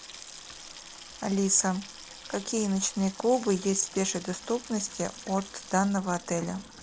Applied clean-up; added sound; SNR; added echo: none; Sink (filling or washing) / Water tap, faucet; 15 dB; none.